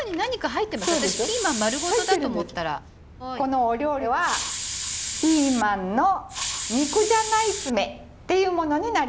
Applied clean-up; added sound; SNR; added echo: none; Hiss; 5 dB; none.